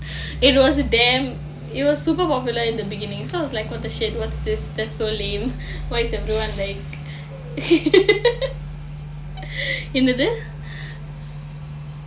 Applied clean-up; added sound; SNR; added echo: none; none; none; none.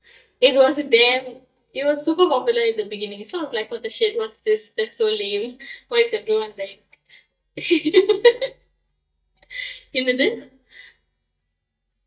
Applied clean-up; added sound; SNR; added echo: neural mask model DeepFilterNet 3.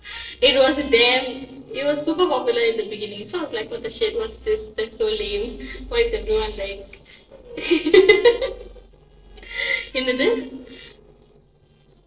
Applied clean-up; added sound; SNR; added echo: neural separator model SepFormer DNS4.